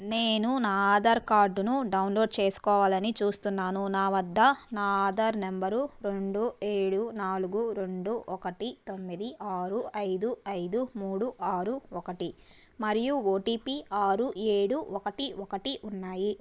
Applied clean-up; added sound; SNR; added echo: neural mask model Resemble Enhance denoiser.